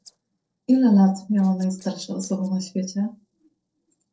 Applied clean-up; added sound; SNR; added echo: neural separator model SepFormer DNS4.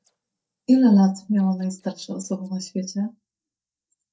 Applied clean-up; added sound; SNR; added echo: neural mask model DeepFilterNet 3.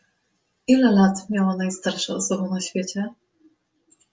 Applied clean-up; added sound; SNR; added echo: none; none; none; none.